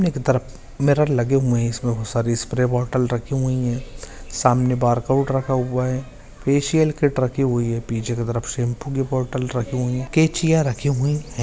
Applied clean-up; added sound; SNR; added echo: none; none; none; none.